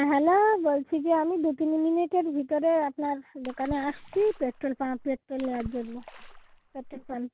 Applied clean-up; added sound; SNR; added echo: none; Water / Splash, splatter; 18 dB; none.